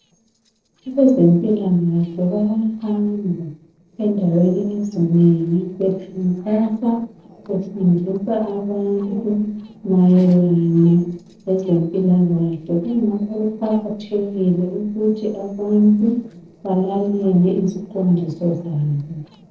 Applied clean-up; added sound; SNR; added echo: neural separator model SepFormer DNS4.